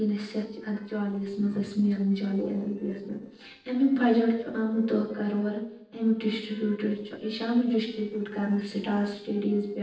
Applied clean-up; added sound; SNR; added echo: neural separator model SepFormer DNS4.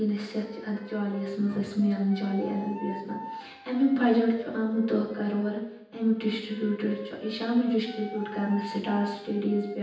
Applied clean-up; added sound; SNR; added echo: none; Wind instrument, woodwind instrument; 16 dB; reverberation time 0.9 s.